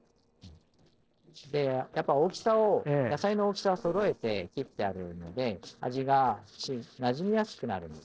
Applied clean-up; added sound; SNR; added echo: neural separator model SepFormer DNS4.